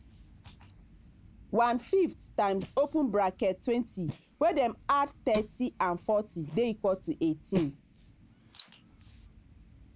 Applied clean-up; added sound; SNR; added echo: neural mask model Resemble Enhance denoiser.